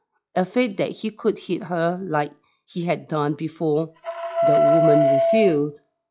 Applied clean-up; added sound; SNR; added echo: classical method log-MMSE.